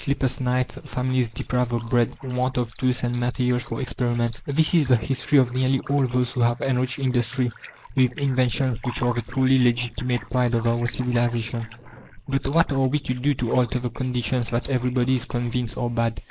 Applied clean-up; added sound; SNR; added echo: neural mask model Resemble Enhance denoiser.